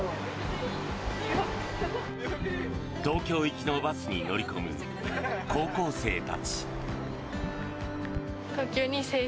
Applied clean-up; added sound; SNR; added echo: none; Car passing by / Traffic noise, roadway noise / Engine + Chatter / Chirp, tweet / Car passing by / Typing; 10 dB; none.